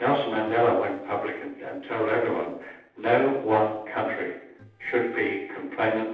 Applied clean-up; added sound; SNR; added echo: neural separator model SepFormer DNS4.